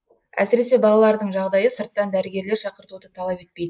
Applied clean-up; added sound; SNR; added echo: neural mask model Resemble Enhance denoiser.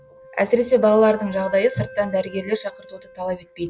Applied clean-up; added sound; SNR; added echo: none; Wind instrument, woodwind instrument; 19 dB; none.